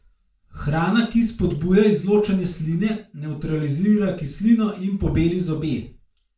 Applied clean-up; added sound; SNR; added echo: none; none; none; reverberation time 0.3 s.